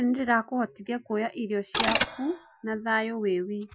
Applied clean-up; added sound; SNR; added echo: classical method Wiener filter.